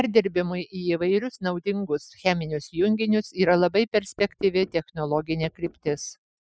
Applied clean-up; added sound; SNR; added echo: classical method spectral subtraction.